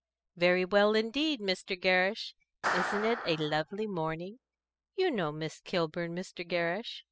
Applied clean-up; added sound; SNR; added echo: classical method spectral subtraction.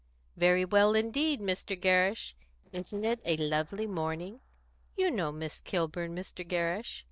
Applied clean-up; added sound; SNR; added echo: neural separator model SepFormer DNS4.